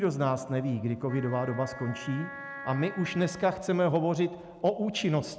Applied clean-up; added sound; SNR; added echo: none; Wind instrument, woodwind instrument; 15 dB; none.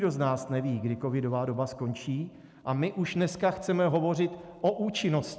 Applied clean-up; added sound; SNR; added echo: none; none; none; none.